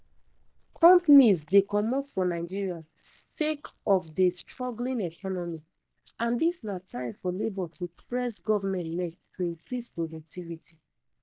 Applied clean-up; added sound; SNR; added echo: neural mask model DeepFilterNet 3.